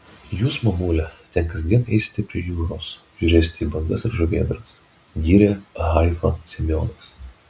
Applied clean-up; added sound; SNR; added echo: none; none; none; none.